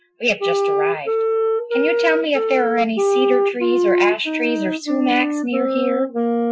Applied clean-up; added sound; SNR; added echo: classical method Wiener filter.